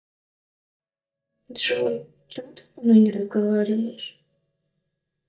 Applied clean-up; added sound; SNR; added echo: neural mask model DeepFilterNet 3.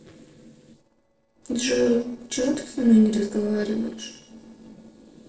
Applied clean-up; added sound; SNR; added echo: neural separator model SepFormer DNS4.